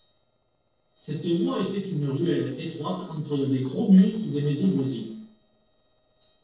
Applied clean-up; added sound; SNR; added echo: neural separator model SepFormer DNS4.